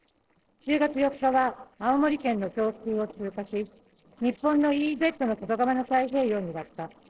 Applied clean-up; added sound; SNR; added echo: neural separator model SepFormer DNS4.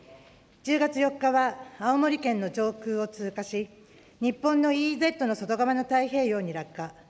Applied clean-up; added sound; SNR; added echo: none; none; none; none.